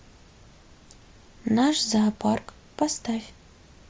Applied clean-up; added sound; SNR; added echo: none; none; none; none.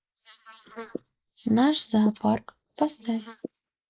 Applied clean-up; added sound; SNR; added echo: neural mask model Resemble Enhance denoiser.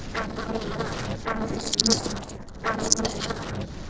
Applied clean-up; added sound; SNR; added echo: neural separator model SepFormer DNS4.